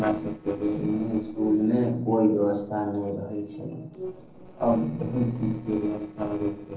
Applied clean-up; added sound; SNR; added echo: neural separator model SepFormer DNS4.